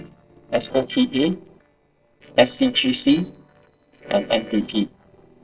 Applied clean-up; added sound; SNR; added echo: neural separator model SepFormer DNS4.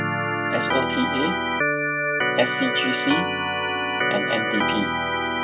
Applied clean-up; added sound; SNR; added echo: none; Organ; -5 dB; reverberation time 0.2 s.